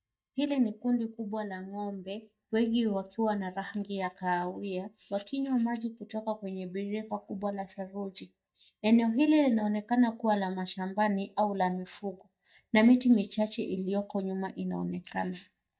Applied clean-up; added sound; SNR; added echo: neural mask model DeepFilterNet 3.